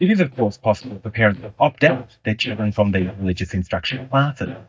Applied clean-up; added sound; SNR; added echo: neural mask model DeepFilterNet 3.